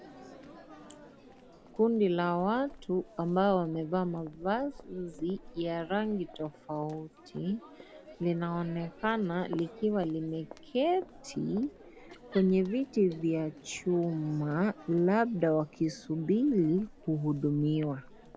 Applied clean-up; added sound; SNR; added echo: none; Crowd; 19 dB; none.